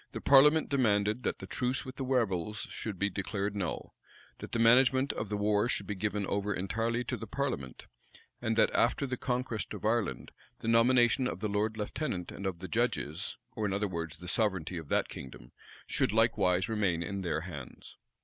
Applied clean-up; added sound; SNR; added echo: none; none; none; none.